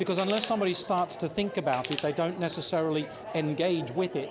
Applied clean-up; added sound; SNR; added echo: none; Crushing; 15 dB; none.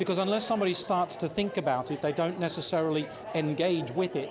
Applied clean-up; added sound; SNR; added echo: none; none; none; none.